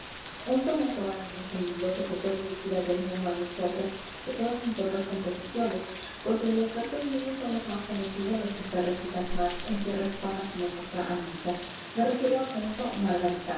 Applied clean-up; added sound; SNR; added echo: none; Rain; 10 dB; reverberation time 0.7 s.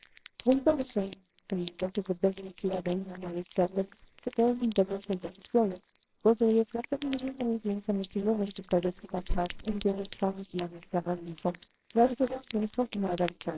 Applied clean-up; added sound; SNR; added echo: neural separator model SepFormer WHAMR!.